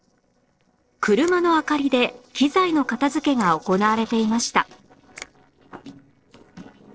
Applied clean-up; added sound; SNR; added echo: neural separator model SepFormer DNS4.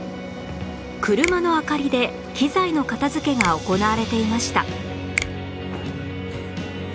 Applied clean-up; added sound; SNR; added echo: none; Finger snapping; 11 dB; none.